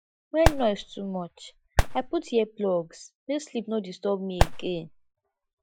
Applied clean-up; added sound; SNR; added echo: classical method Wiener filter.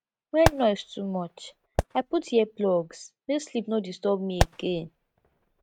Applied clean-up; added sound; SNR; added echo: neural mask model RNNoise.